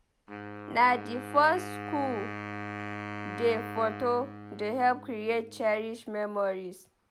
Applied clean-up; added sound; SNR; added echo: none; Wind instrument, woodwind instrument; 10 dB; none.